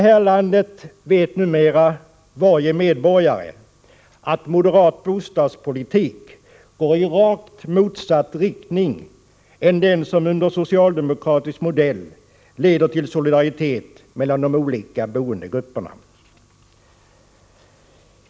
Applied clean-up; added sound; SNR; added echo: none; none; none; none.